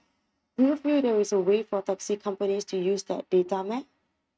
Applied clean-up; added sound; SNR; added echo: neural mask model RNNoise.